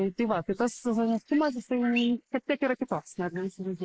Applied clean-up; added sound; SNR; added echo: neural mask model Resemble Enhance denoiser.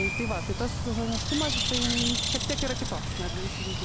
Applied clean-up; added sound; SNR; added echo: none; Bird; -3 dB; none.